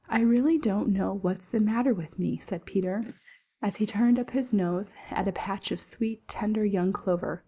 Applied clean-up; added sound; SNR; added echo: neural mask model Resemble Enhance denoiser.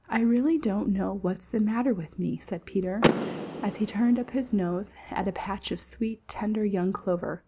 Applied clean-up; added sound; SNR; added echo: none; Door / Car; 8 dB; none.